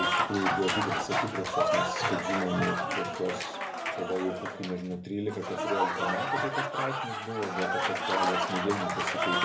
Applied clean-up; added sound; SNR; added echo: none; Applause / Crowd; -3 dB; reverberation time 0.3 s.